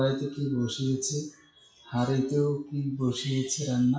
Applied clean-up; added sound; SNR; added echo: classical method WPE with log-MMSE.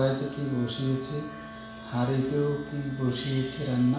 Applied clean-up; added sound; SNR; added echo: none; Wind instrument, woodwind instrument; 15 dB; reverberation time 0.7 s.